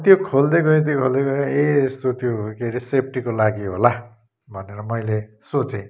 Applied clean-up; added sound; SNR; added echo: none; none; none; none.